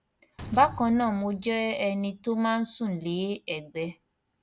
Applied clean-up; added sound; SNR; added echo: none; Slam; 19 dB; none.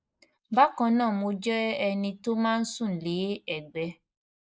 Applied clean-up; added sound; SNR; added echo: neural mask model Resemble Enhance denoiser.